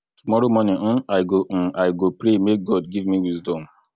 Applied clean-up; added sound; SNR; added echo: none; none; none; none.